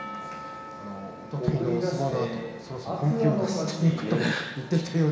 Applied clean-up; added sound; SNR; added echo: none; Percussion; 18 dB; reverberation time 1.0 s.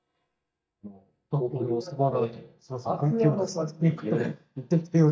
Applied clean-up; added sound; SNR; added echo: neural mask model DeepFilterNet 3.